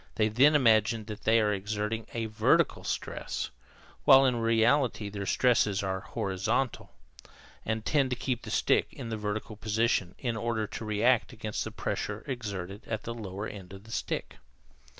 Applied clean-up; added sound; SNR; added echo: none; none; none; none.